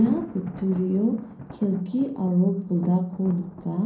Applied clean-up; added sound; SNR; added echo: none; Thunder; 18 dB; reverberation time 0.6 s.